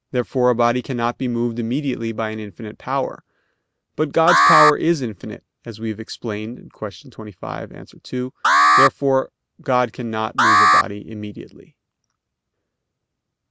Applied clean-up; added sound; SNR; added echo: none; Alarm; -5 dB; none.